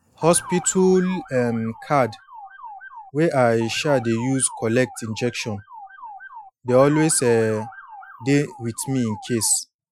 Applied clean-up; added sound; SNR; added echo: classical method Wiener filter.